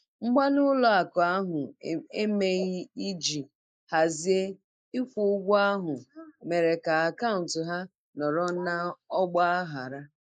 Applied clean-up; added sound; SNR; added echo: neural mask model Resemble Enhance denoiser.